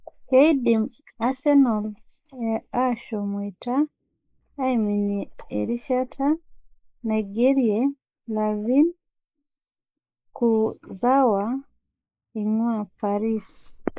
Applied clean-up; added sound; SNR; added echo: neural mask model Resemble Enhance denoiser.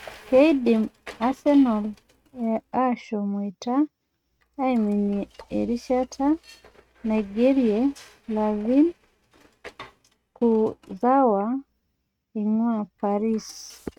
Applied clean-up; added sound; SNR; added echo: neural mask model RNNoise.